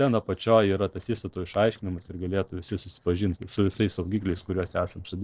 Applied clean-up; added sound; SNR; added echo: neural separator model SepFormer DNS4.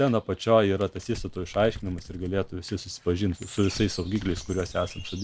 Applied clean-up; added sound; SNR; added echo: none; Crumpling, crinkling; 16 dB; none.